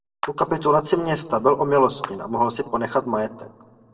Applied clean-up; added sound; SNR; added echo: neural separator model SepFormer DNS4.